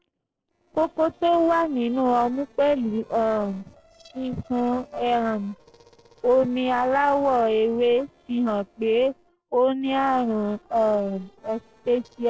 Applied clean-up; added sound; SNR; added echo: neural separator model SepFormer DNS4.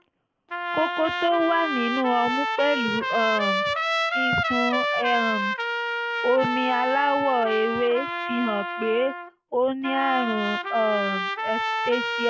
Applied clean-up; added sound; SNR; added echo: none; Trumpet; 1 dB; none.